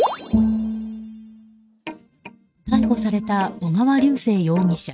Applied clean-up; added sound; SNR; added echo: neural mask model RNNoise.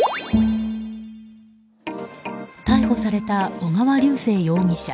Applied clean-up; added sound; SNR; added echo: none; Bowed string instrument; 3 dB; none.